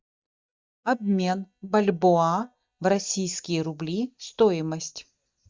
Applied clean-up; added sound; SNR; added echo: neural mask model DeepFilterNet 3.